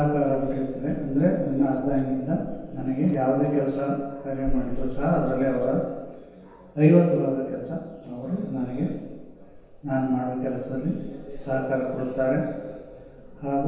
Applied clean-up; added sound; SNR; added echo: none; Dog; 11 dB; reverberation time 1.2 s.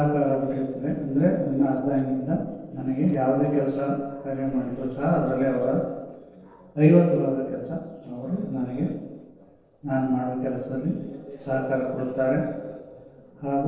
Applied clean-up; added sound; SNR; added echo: neural separator model SepFormer DNS4.